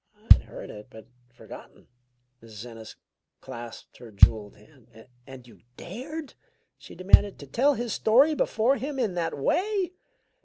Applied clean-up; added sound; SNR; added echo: none; Bass drum; -3 dB; none.